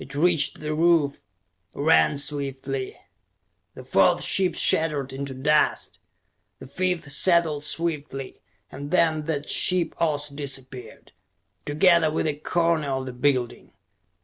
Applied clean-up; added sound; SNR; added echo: none; none; none; none.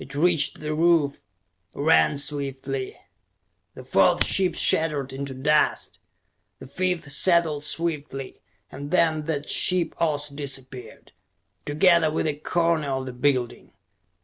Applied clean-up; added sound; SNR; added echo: none; Typing; 8 dB; none.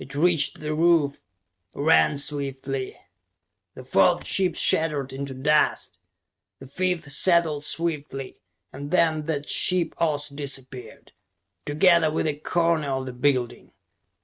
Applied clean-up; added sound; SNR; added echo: neural mask model RNNoise.